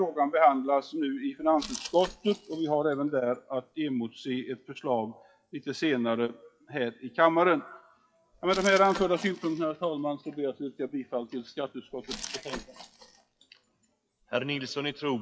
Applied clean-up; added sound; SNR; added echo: classical method WPE with log-MMSE.